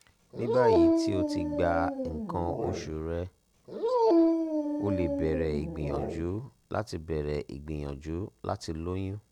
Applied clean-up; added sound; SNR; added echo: none; Dog; -5 dB; none.